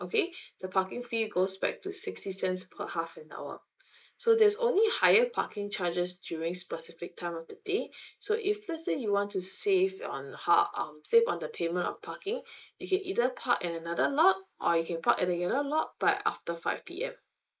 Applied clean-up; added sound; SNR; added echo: neural mask model Resemble Enhance denoiser.